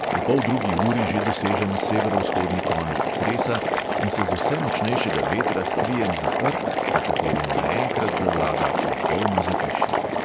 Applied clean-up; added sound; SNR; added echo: none; Boiling; -4 dB; none.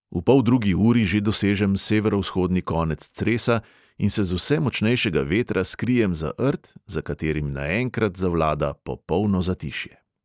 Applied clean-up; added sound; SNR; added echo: none; none; none; none.